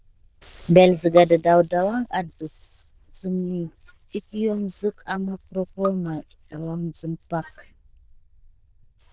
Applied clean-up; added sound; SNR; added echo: neural diffusion model UNIVERSE++.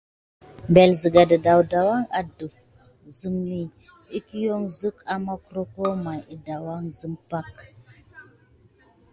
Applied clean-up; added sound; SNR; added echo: none; Bowed string instrument; 20 dB; none.